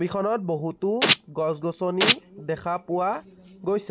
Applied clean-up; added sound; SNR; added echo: none; Domestic sounds, home sounds; -1 dB; none.